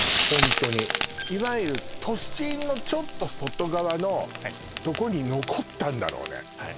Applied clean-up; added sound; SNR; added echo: none; Frying (food); -1 dB; none.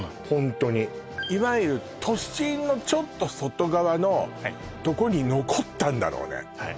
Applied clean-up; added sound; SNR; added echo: none; none; none; none.